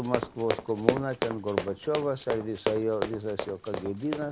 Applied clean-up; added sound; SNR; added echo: none; Run; 2 dB; none.